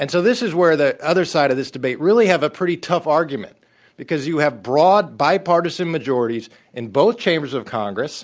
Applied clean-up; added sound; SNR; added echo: none; none; none; none.